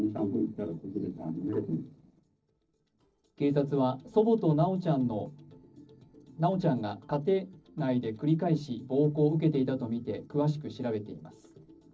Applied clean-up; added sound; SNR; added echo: neural separator model SepFormer DNS4.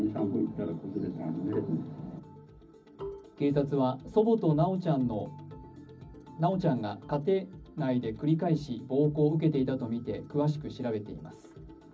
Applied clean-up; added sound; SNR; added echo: none; Marimba, xylophone; 14 dB; reverberation time 0.4 s.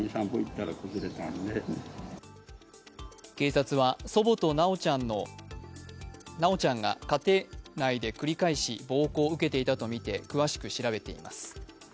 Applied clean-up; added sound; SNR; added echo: none; none; none; none.